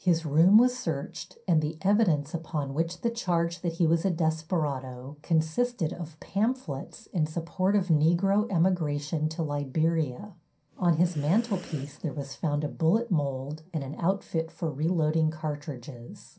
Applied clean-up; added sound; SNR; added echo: none; Breathing; 20 dB; reverberation time 0.3 s.